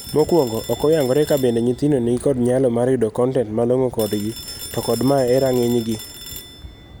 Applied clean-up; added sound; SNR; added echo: none; Telephone; 18 dB; none.